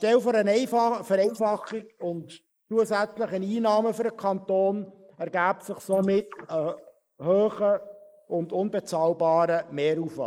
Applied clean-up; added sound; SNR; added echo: neural mask model Resemble Enhance denoiser.